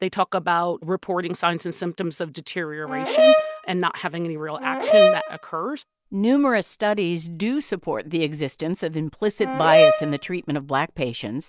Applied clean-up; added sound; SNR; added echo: none; Brass instrument; -4 dB; none.